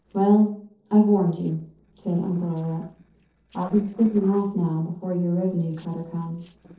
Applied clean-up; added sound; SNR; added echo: neural separator model SepFormer DNS4.